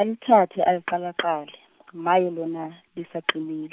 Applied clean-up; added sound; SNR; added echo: none; none; none; none.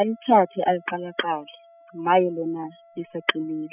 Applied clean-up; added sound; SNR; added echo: classical method spectral subtraction.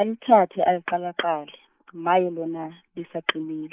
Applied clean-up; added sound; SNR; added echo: neural mask model Resemble Enhance denoiser.